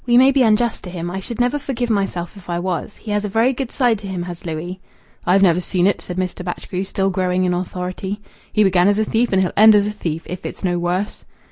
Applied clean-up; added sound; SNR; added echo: none; none; none; none.